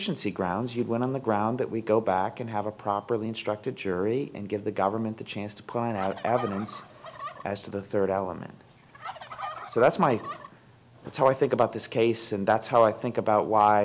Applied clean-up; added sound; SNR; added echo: none; Fowl; 14 dB; none.